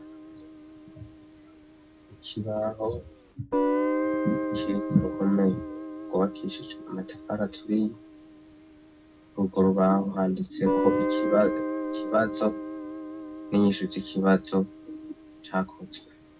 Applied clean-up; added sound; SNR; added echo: none; Guitar; 5 dB; reverberation time 0.3 s.